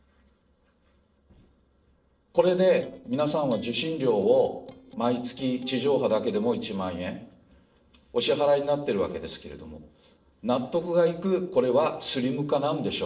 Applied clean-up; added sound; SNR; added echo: neural separator model SepFormer DNS4.